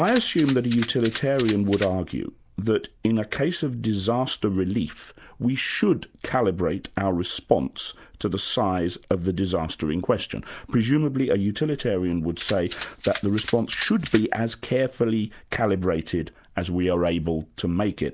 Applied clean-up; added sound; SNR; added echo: none; Rattle (instrument); 13 dB; none.